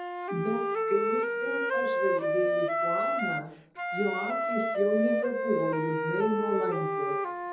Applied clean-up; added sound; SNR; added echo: none; Wind instrument, woodwind instrument; -3 dB; reverberation time 0.8 s.